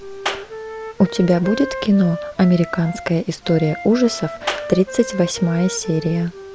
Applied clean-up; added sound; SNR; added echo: none; Clapping + Wind instrument, woodwind instrument; 11 dB; none.